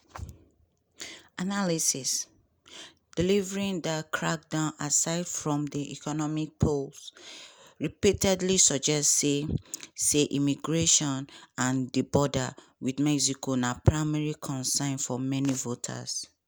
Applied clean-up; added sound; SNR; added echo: none; none; none; none.